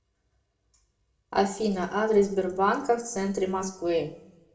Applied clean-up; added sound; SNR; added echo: none; none; none; reverberation time 0.5 s.